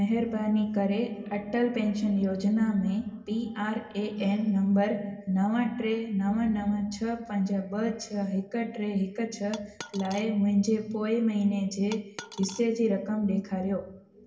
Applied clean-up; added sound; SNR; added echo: none; Coin (dropping); 16 dB; reverberation time 0.2 s.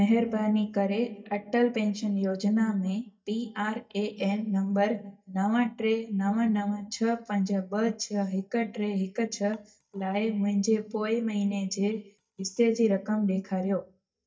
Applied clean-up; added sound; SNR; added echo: neural mask model DeepFilterNet 3.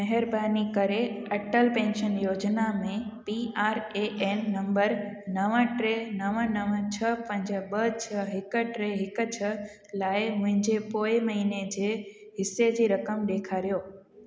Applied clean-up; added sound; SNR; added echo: none; none; none; none.